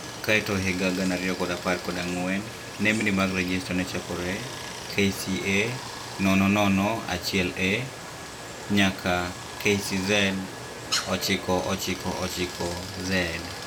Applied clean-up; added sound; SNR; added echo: none; Stream; 9 dB; none.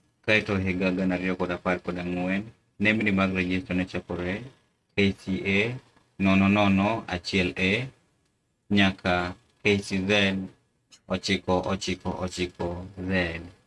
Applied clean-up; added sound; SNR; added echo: neural mask model RNNoise.